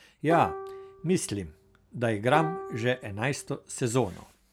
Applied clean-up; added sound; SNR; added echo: none; Plucked string instrument; 10 dB; none.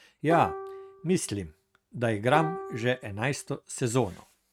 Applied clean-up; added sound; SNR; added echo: neural mask model RNNoise.